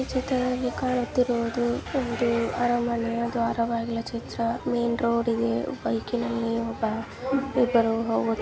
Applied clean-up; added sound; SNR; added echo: none; none; none; none.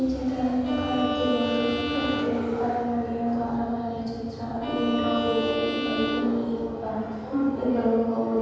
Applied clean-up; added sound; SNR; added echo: none; Bowed string instrument; 6 dB; reverberation time 1.2 s.